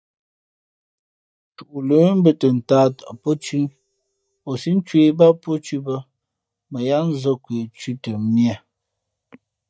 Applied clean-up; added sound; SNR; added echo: neural mask model DeepFilterNet 3.